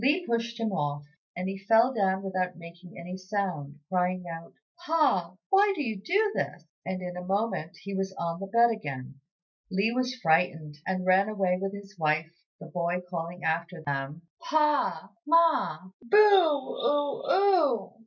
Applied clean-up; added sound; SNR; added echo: neural mask model DeepFilterNet 3.